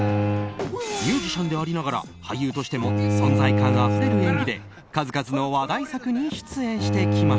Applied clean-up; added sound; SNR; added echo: none; Bowed string instrument; -1 dB; none.